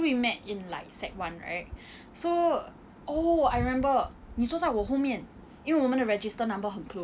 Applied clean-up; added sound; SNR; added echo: none; none; none; none.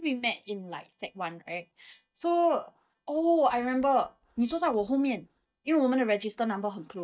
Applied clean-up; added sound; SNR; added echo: neural mask model DeepFilterNet 3.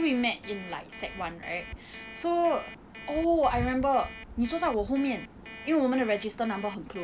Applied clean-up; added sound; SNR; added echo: none; Alarm; 17 dB; none.